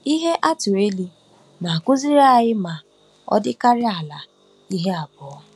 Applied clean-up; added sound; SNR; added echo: none; none; none; none.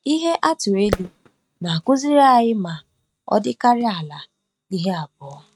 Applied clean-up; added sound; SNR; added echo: neural mask model RNNoise.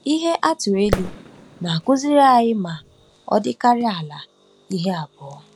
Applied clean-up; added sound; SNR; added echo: none; Fireworks; 11 dB; none.